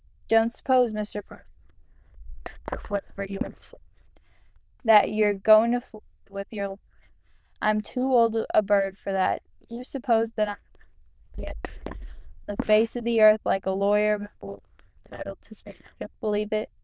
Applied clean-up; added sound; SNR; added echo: neural diffusion model UNIVERSE++.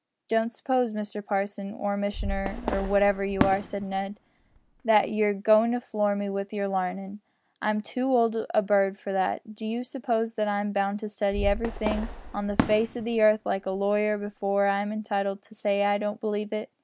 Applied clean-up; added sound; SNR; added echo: none; Fireworks; 7 dB; none.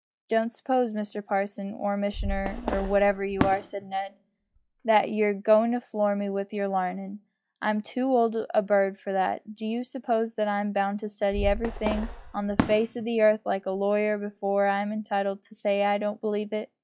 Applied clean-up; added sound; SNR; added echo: classical method log-MMSE.